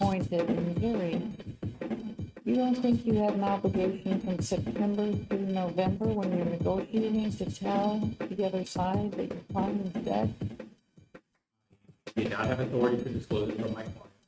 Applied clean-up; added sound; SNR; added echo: neural mask model RNNoise.